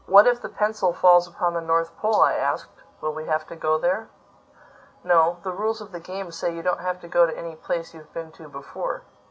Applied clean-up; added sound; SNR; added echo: none; none; none; none.